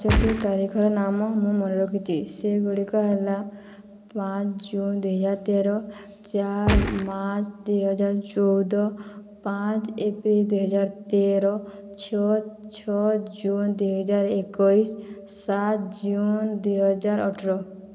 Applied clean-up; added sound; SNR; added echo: none; Gunshot, gunfire; -1 dB; none.